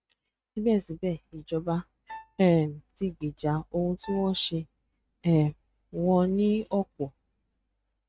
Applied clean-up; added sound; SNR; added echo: neural mask model RNNoise.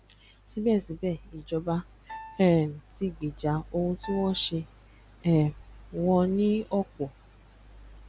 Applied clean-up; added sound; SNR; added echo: none; Piano; 19 dB; none.